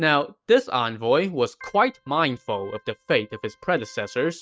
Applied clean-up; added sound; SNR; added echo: neural mask model RNNoise.